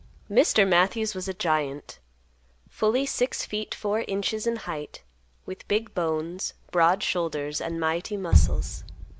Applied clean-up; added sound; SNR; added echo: none; Bass drum; 4 dB; none.